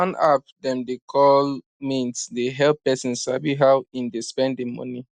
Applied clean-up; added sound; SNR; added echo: none; none; none; none.